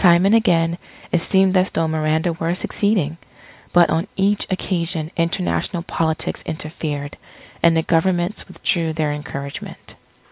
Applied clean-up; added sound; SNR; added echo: none; none; none; none.